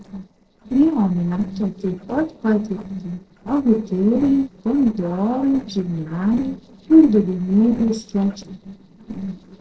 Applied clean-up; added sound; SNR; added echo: neural separator model SepFormer DNS4.